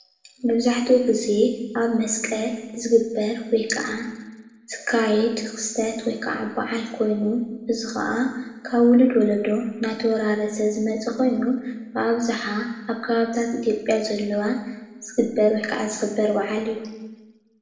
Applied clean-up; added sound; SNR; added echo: none; none; none; reverberation time 1.1 s.